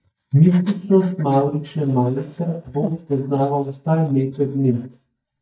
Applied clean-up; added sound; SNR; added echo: neural mask model DeepFilterNet 3.